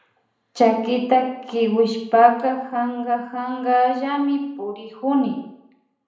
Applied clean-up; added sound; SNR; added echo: none; none; none; reverberation time 0.7 s.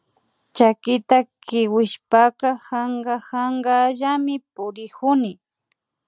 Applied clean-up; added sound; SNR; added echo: none; none; none; none.